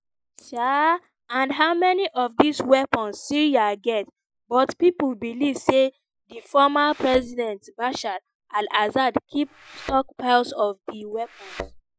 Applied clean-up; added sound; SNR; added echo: classical method Wiener filter.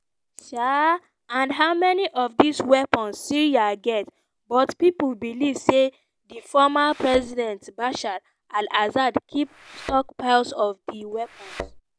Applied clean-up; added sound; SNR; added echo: none; Thump, thud; 15 dB; none.